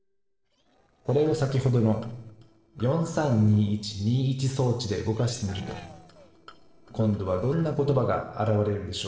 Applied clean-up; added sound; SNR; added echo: neural separator model SepFormer DNS4.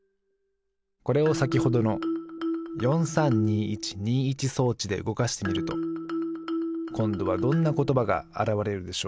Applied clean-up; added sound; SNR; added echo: none; none; none; none.